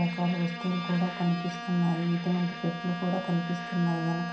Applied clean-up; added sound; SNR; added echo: none; Bowed string instrument; 10 dB; reverberation time 0.5 s.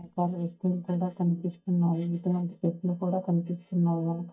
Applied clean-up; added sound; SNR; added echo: neural mask model DeepFilterNet 3.